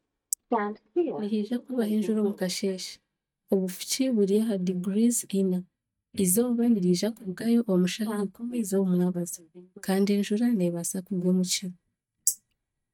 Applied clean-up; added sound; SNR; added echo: neural mask model DeepFilterNet 3.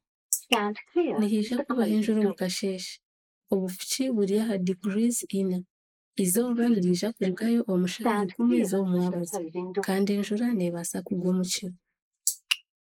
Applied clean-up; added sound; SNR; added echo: neural mask model Resemble Enhance denoiser.